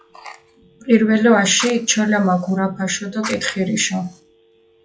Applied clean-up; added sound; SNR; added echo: classical method log-MMSE.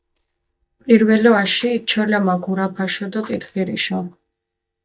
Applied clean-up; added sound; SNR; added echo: neural mask model DeepFilterNet 3.